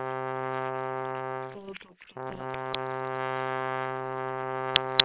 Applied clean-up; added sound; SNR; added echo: neural separator model SepFormer WHAM!.